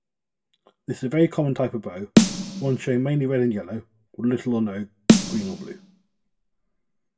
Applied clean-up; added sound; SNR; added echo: none; Snare drum; -2 dB; reverberation time 0.2 s.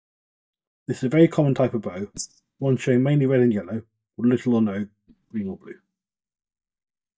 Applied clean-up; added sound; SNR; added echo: neural mask model DeepFilterNet 3.